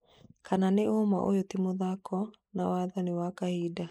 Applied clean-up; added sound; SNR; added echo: neural mask model Resemble Enhance denoiser.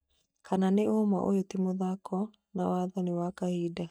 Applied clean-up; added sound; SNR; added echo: neural mask model DeepFilterNet 3.